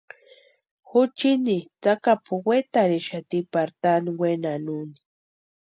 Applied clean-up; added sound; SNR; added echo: none; none; none; none.